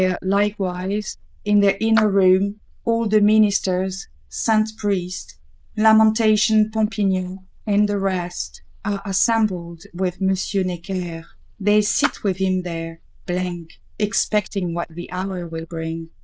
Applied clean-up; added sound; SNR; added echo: neural diffusion model UNIVERSE++.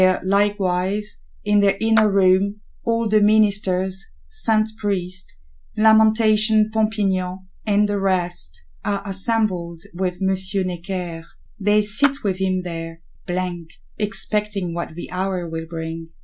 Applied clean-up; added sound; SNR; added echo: none; Clapping; 12 dB; none.